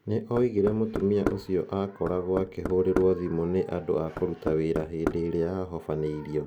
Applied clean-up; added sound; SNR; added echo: none; Knock; 8 dB; none.